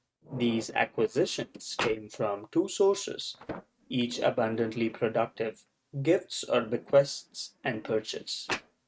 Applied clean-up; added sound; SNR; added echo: neural mask model RNNoise.